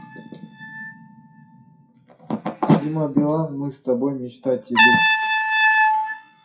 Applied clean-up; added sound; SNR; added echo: classical method WPE with log-MMSE.